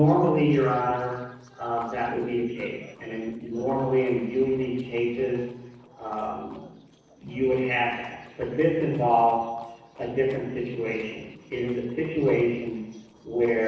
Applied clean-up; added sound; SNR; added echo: neural separator model SepFormer DNS4.